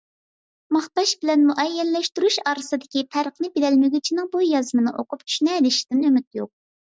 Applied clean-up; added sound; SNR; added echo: none; none; none; none.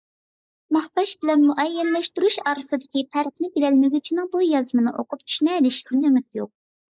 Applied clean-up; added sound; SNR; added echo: neural mask model Resemble Enhance denoiser.